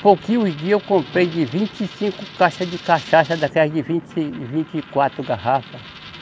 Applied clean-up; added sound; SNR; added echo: none; Coin (dropping); 19 dB; none.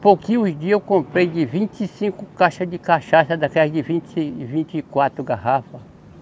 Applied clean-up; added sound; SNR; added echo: none; none; none; none.